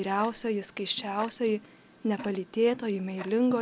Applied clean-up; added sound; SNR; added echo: none; Tick-tock; 16 dB; none.